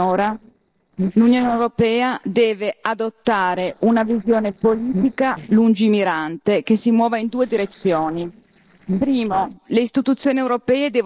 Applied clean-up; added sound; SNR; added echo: neural separator model SepFormer DNS4.